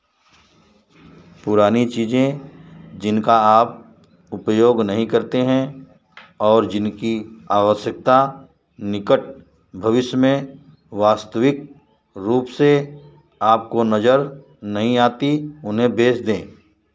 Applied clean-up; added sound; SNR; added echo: none; none; none; none.